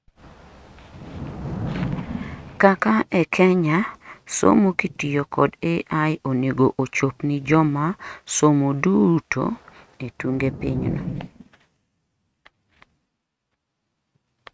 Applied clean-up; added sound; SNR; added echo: neural mask model RNNoise.